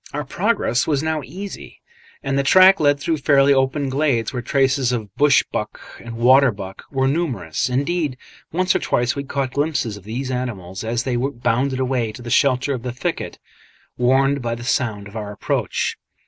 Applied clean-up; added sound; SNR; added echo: none; none; none; none.